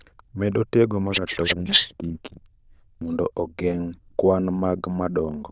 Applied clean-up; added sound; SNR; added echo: neural diffusion model UNIVERSE++.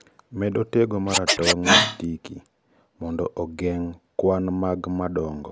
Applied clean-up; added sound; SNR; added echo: none; Scratching (performance technique); -1 dB; none.